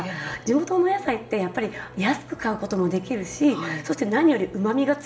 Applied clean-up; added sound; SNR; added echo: none; none; none; reverberation time 1.3 s.